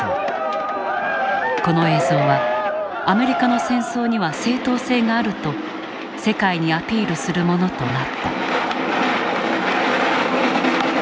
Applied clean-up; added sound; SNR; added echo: none; none; none; none.